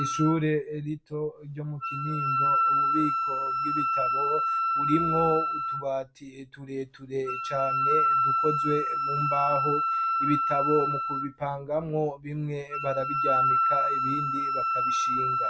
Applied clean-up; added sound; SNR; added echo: none; Wind instrument, woodwind instrument; -3 dB; none.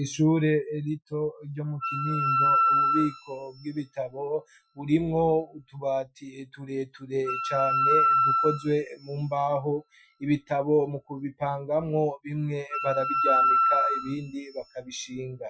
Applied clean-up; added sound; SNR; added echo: classical method Wiener filter.